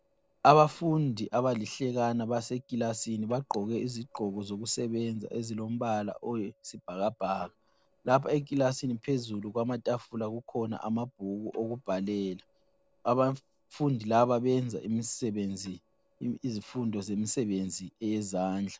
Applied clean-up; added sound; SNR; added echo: neural separator model SepFormer DNS4.